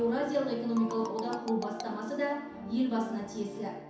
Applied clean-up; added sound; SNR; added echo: none; Marimba, xylophone; 12 dB; reverberation time 0.7 s.